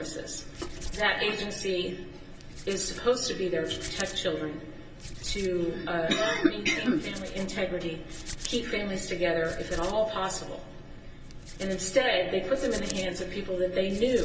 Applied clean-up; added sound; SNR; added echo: none; Hands; 13 dB; reverberation time 0.1 s.